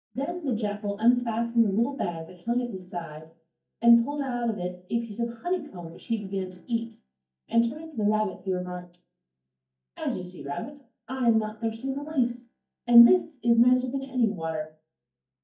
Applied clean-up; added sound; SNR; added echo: neural mask model DeepFilterNet 3.